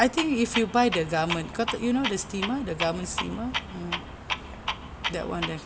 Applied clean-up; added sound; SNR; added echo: none; Clock; 7 dB; none.